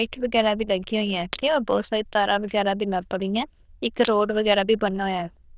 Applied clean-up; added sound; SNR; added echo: neural diffusion model UNIVERSE++.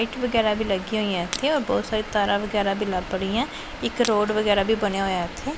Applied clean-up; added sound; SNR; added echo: none; Shatter; 13 dB; none.